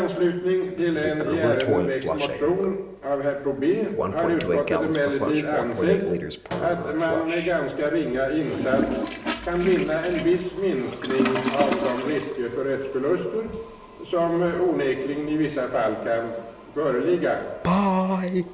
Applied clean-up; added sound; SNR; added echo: none; Toilet flush; 5 dB; reverberation time 0.9 s.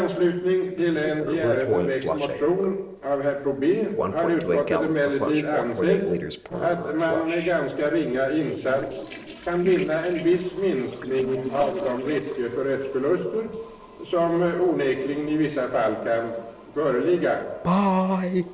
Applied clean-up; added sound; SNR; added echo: neural separator model SepFormer DNS4.